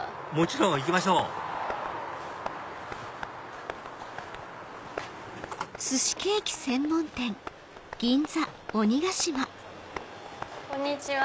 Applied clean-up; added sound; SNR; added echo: none; Tap; 14 dB; none.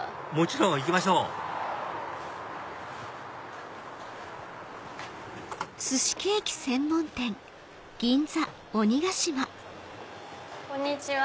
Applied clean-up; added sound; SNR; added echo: none; none; none; none.